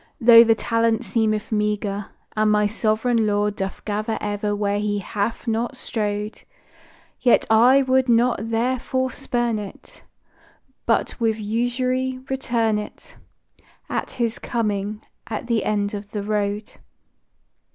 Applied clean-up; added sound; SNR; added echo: none; none; none; none.